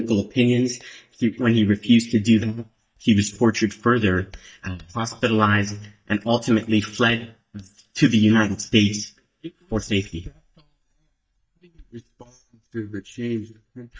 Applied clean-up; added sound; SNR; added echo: neural mask model DeepFilterNet 3.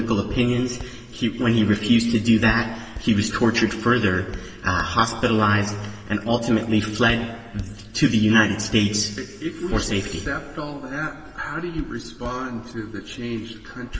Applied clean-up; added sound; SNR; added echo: none; Hands; 16 dB; reverberation time 2.7 s.